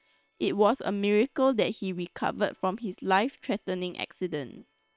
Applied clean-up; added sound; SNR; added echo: neural separator model SepFormer WHAM!.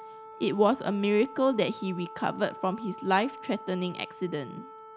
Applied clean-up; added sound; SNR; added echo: none; Wind instrument, woodwind instrument; 15 dB; none.